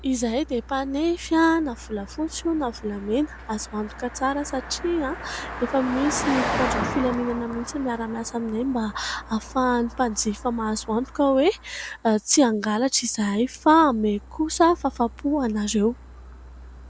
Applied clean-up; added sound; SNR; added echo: none; Car passing by; 11 dB; none.